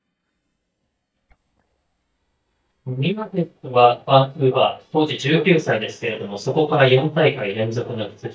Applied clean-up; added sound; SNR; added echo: neural mask model DeepFilterNet 3.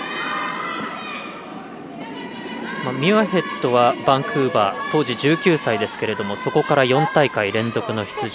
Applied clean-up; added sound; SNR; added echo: none; none; none; none.